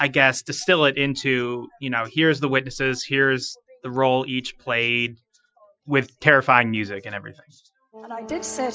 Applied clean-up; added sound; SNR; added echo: classical method Wiener filter.